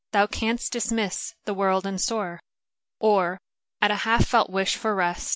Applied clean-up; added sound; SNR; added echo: none; none; none; none.